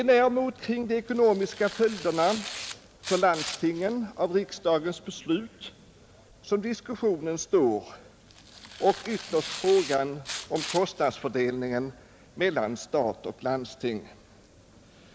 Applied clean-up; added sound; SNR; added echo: none; Tearing; 13 dB; none.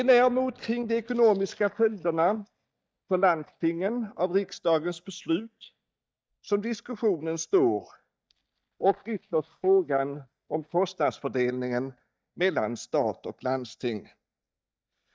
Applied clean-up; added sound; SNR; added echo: neural mask model DeepFilterNet 3.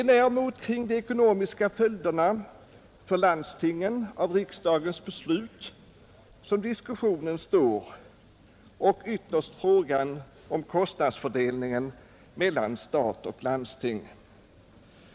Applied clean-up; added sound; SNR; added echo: none; none; none; none.